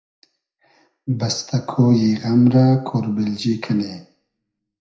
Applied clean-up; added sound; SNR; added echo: none; none; none; reverberation time 0.5 s.